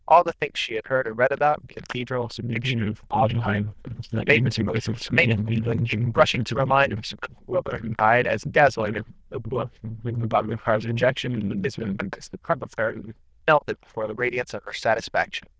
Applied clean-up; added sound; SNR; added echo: neural diffusion model UNIVERSE++.